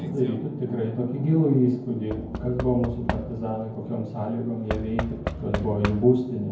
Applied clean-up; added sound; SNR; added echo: none; Knock / Wood; 10 dB; reverberation time 0.9 s.